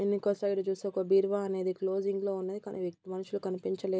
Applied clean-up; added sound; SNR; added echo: none; none; none; none.